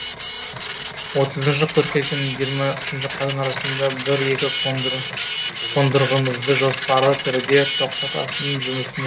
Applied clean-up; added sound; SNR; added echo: none; Printer; 5 dB; none.